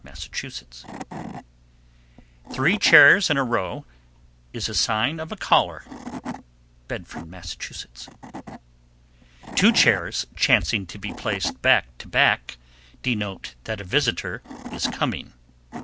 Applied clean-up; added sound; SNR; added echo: none; Wood / Tools; 15 dB; none.